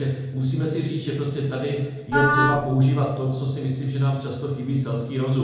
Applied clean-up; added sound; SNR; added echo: none; Wind instrument, woodwind instrument; 0 dB; reverberation time 0.8 s.